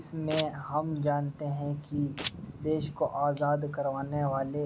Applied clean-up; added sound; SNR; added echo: none; Domestic sounds, home sounds; 7 dB; none.